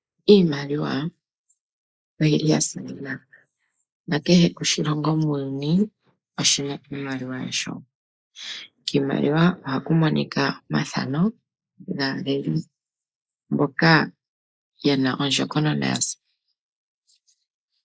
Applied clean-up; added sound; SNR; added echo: neural mask model Resemble Enhance denoiser.